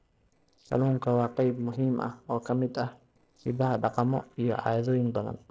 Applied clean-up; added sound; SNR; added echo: neural separator model SepFormer DNS4.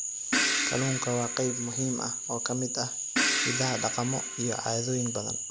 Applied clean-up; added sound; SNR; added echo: none; Frog + Crash cymbal; -1 dB; none.